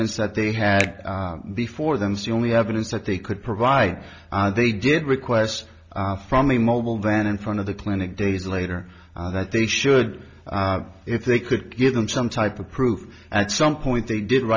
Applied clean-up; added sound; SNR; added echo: none; Finger snapping; 15 dB; none.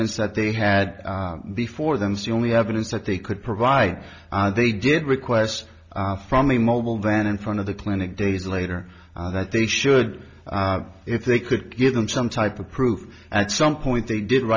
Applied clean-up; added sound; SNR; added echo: none; none; none; none.